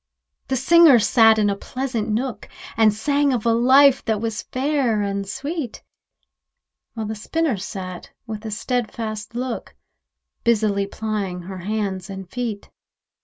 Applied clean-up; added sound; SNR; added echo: none; none; none; none.